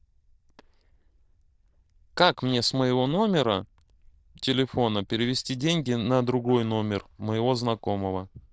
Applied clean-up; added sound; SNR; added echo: neural diffusion model UNIVERSE++.